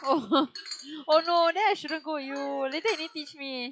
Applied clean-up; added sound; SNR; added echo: classical method log-MMSE.